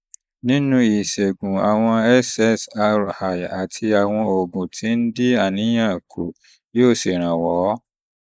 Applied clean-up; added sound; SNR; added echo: neural mask model Resemble Enhance denoiser.